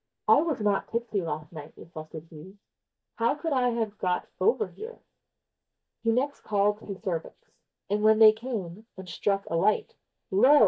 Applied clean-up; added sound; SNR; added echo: neural mask model DeepFilterNet 3.